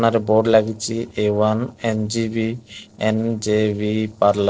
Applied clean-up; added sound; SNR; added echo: neural separator model SepFormer DNS4.